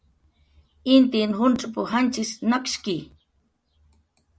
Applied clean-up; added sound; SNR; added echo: none; none; none; none.